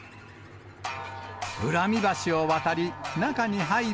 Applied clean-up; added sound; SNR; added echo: none; Aircraft; 18 dB; none.